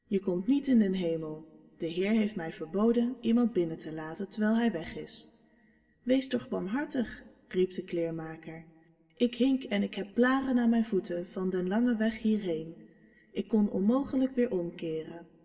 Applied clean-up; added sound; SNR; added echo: none; none; none; reverberation time 1.9 s.